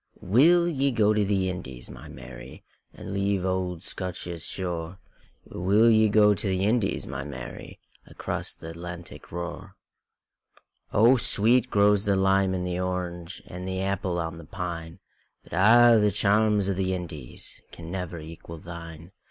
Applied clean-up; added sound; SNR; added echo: none; none; none; none.